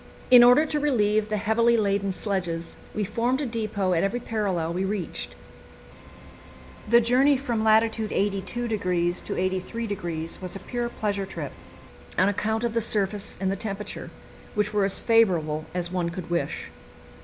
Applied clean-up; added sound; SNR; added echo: none; none; none; none.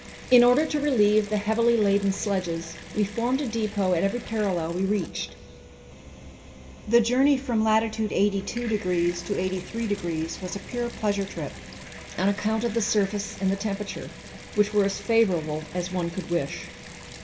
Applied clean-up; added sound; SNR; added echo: none; Bathtub (filling or washing) / Water tap, faucet; 18 dB; reverberation time 1.3 s.